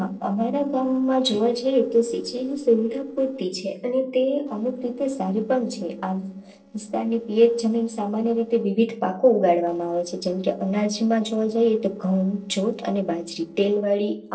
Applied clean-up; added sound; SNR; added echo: neural separator model SepFormer DNS4.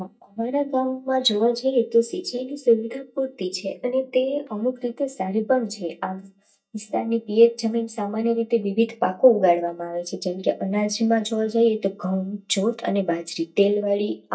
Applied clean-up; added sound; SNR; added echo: neural mask model DeepFilterNet 3.